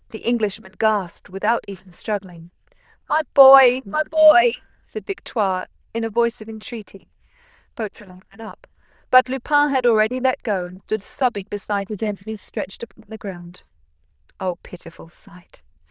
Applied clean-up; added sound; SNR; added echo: neural diffusion model UNIVERSE++.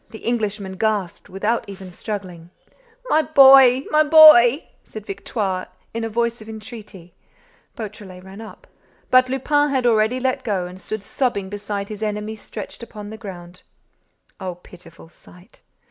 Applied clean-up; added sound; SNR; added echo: none; none; none; none.